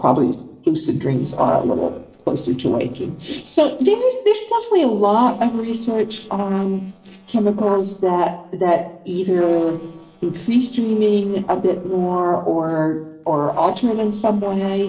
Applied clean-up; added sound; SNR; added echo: neural separator model SepFormer DNS4.